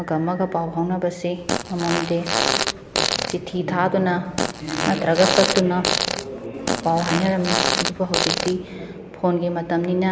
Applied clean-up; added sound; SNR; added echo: none; Fart; 1 dB; none.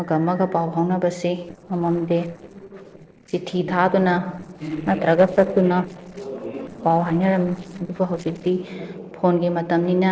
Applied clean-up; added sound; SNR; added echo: neural separator model SepFormer DNS4.